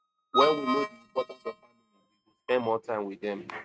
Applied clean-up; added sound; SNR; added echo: neural mask model RNNoise.